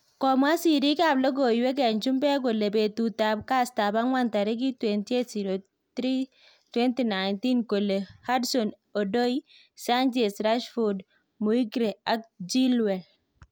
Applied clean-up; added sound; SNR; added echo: none; none; none; none.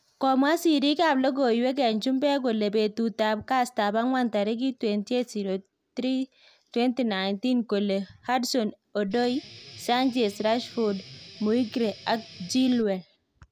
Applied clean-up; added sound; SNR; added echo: none; Guitar; 20 dB; none.